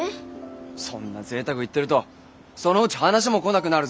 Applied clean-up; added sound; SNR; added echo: none; none; none; none.